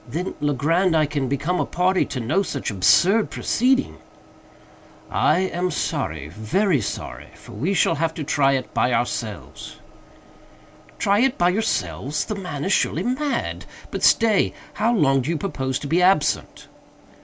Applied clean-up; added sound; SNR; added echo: none; none; none; none.